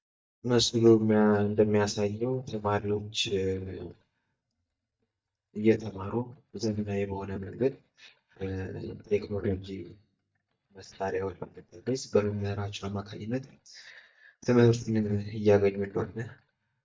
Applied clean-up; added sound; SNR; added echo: neural mask model DeepFilterNet 3.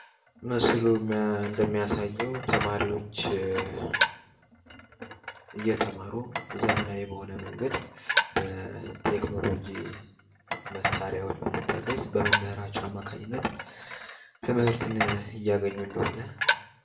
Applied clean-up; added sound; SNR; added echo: none; Dishes, pots, and pans; 4 dB; reverberation time 0.4 s.